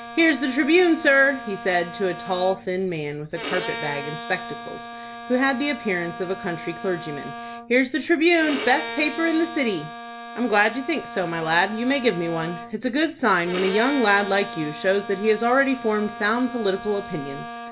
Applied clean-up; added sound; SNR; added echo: none; Bowed string instrument; 12 dB; none.